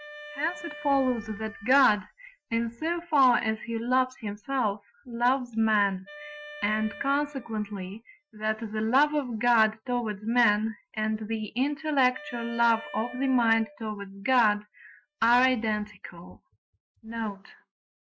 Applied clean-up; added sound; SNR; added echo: classical method Wiener filter.